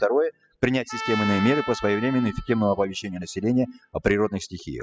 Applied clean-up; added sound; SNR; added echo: classical method spectral subtraction.